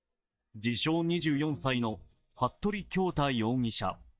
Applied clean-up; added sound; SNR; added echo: neural mask model DeepFilterNet 3.